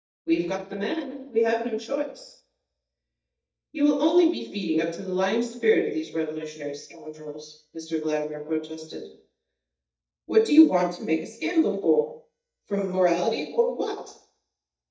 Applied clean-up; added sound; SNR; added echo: neural mask model DeepFilterNet 3.